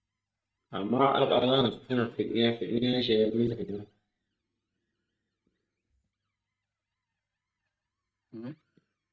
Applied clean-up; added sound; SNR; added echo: neural mask model DeepFilterNet 3.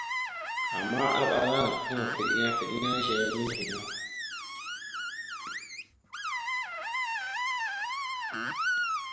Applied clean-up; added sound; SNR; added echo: none; Screech; -1 dB; reverberation time 1.0 s.